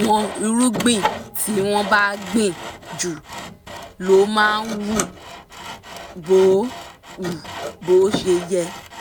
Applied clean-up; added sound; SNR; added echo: none; Sawing; 10 dB; none.